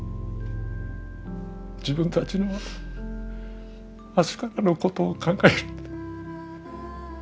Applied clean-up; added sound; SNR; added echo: none; none; none; none.